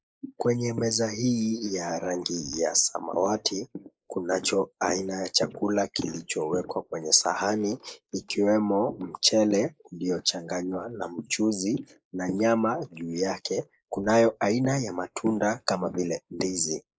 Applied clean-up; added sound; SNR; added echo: neural mask model Resemble Enhance denoiser.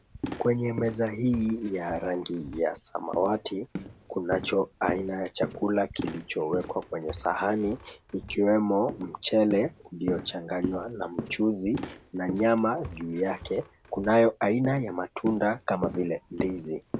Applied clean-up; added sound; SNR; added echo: none; Walk, footsteps; 12 dB; none.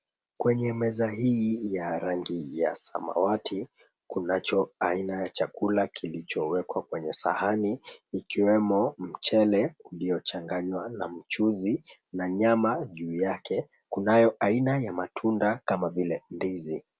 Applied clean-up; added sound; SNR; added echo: none; none; none; none.